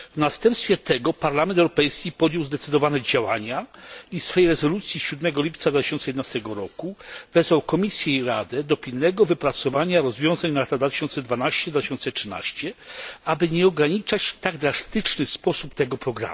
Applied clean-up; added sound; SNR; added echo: none; none; none; none.